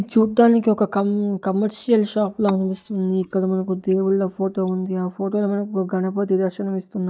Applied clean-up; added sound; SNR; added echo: neural mask model DeepFilterNet 3.